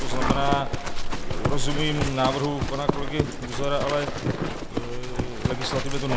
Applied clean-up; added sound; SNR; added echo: none; Livestock, farm animals, working animals; -3 dB; none.